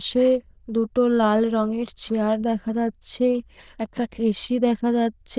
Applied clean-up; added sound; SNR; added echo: neural diffusion model UNIVERSE++.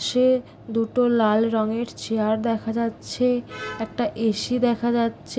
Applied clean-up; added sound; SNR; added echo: none; none; none; none.